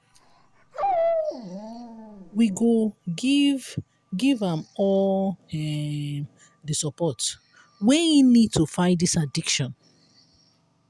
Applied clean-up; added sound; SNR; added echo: none; Dog; 5 dB; none.